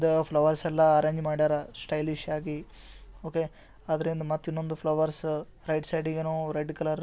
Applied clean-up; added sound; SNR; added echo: none; none; none; none.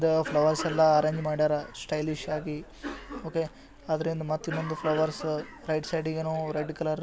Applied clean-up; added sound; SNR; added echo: none; Cough; 13 dB; none.